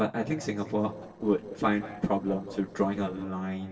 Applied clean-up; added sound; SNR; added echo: neural separator model SepFormer DNS4.